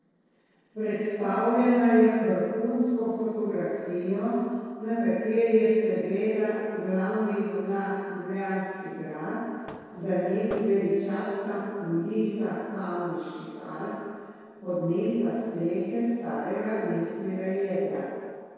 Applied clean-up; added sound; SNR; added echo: neural separator model SepFormer DNS4.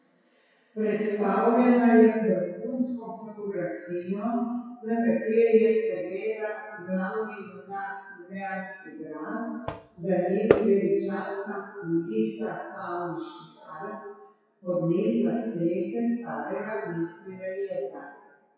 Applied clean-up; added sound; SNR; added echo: classical method WPE with log-MMSE.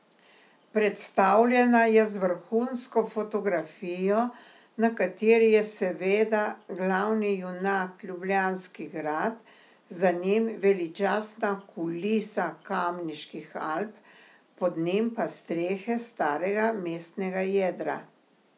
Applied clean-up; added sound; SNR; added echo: none; none; none; none.